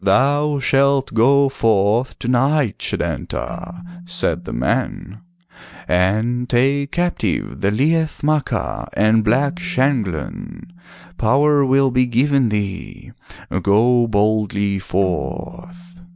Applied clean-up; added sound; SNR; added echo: neural mask model DeepFilterNet 3.